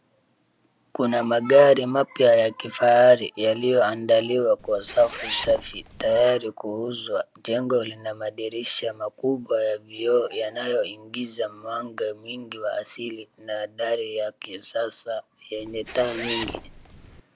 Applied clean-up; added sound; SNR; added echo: none; Zipper (clothing); 12 dB; none.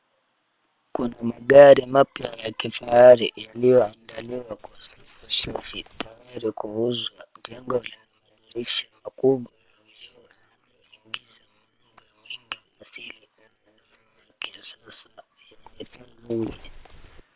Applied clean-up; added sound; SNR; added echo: neural separator model SepFormer WHAM!.